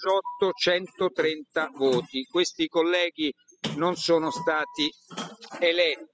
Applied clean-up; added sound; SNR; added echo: classical method spectral subtraction.